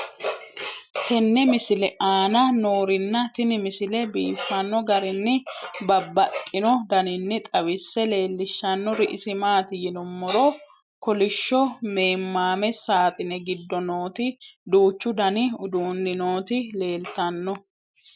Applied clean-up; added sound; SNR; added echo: none; none; none; none.